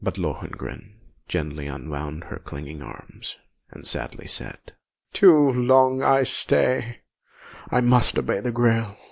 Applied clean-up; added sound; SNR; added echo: none; none; none; none.